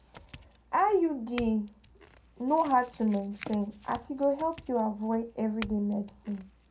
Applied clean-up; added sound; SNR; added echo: none; Chink, clink / Domestic sounds, home sounds; 18 dB; reverberation time 0.2 s.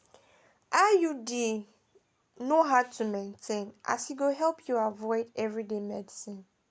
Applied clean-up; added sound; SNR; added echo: none; none; none; none.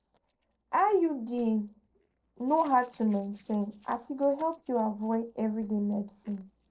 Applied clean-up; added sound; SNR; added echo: neural separator model SepFormer DNS4.